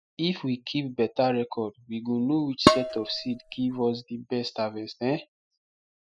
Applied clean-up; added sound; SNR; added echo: classical method spectral subtraction.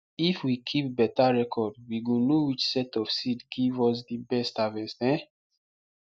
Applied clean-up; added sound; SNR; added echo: none; none; none; none.